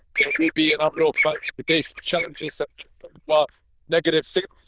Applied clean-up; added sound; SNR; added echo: neural diffusion model UNIVERSE++.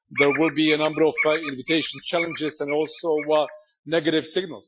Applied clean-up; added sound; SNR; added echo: classical method Wiener filter.